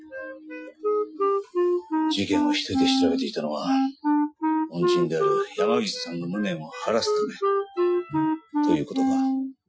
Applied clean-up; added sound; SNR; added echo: classical method Wiener filter.